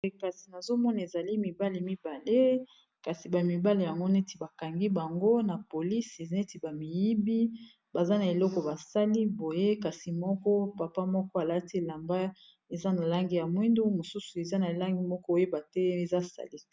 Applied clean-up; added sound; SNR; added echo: none; none; none; none.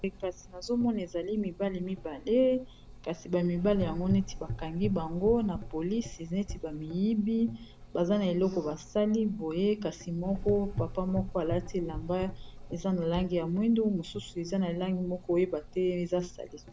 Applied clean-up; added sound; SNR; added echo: none; Gurgling / Engine; 11 dB; none.